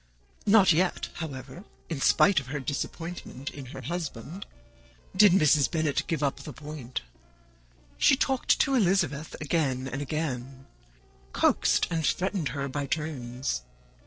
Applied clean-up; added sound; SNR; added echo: neural separator model SepFormer DNS4.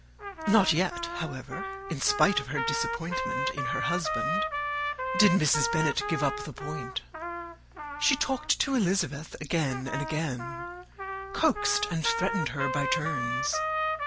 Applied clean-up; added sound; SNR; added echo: none; Trumpet; 3 dB; none.